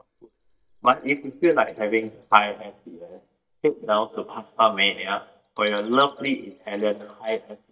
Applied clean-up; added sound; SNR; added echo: neural mask model DeepFilterNet 3.